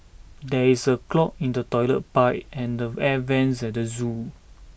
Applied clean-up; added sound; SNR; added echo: none; none; none; none.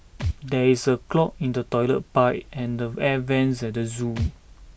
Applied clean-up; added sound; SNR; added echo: none; Thump, thud; 12 dB; none.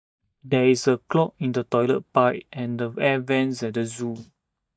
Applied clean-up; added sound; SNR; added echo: neural mask model DeepFilterNet 3.